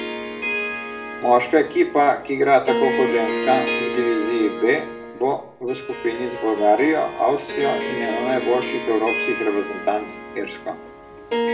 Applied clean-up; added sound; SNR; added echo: none; Harp; 6 dB; reverberation time 1.0 s.